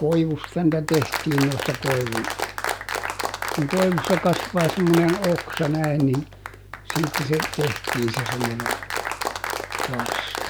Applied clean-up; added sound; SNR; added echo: none; Applause; 5 dB; none.